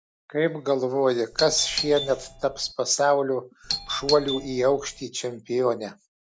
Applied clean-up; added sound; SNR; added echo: none; Doorbell; 8 dB; none.